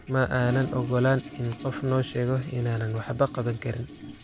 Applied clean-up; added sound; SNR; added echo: none; Toilet flush; 14 dB; none.